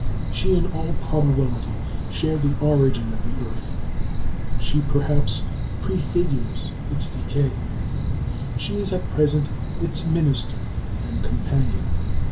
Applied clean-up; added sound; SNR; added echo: none; Cricket; -3 dB; reverberation time 0.2 s.